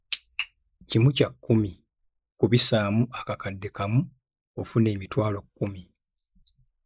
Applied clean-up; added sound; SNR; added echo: neural mask model Resemble Enhance denoiser.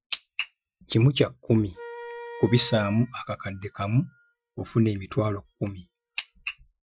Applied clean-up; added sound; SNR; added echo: classical method Wiener filter.